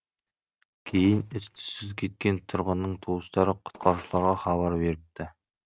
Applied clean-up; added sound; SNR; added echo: neural mask model RNNoise.